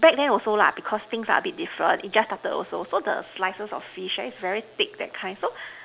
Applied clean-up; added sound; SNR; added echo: none; none; none; none.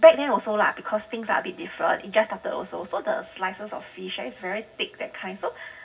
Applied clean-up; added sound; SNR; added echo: none; none; none; reverberation time 0.4 s.